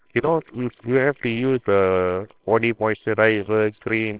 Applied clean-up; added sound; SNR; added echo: neural separator model SepFormer WHAMR!.